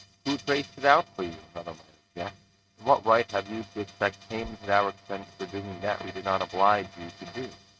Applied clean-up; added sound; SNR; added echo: neural mask model RNNoise.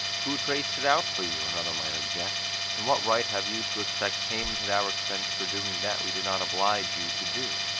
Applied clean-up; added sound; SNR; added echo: none; Tools; -2 dB; none.